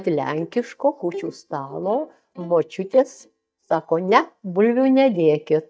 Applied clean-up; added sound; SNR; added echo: neural mask model DeepFilterNet 3.